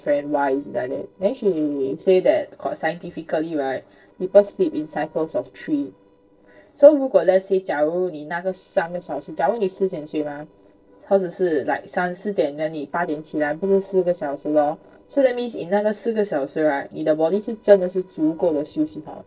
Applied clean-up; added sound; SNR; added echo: neural separator model SepFormer DNS4.